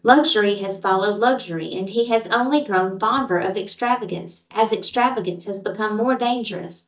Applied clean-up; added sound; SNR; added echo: neural mask model DeepFilterNet 3.